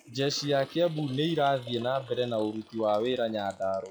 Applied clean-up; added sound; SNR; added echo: classical method log-MMSE.